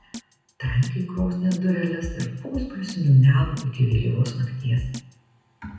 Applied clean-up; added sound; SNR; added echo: none; Drum kit; 14 dB; reverberation time 0.9 s.